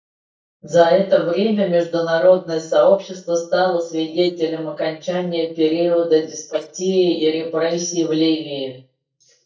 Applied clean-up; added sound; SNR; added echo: neural mask model DeepFilterNet 3.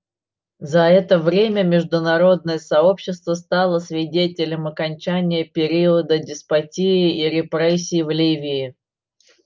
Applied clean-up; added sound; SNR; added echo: none; none; none; none.